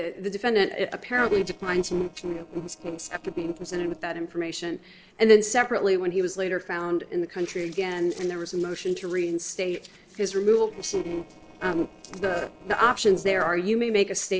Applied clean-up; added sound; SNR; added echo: neural separator model SepFormer DNS4.